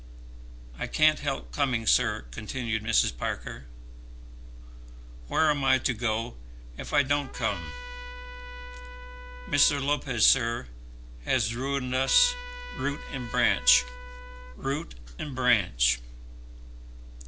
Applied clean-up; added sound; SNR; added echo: none; Trumpet; 13 dB; none.